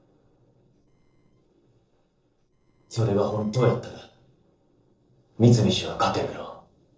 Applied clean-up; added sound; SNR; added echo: neural separator model SepFormer DNS4.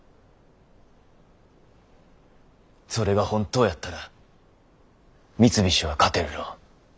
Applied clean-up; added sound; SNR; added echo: none; none; none; none.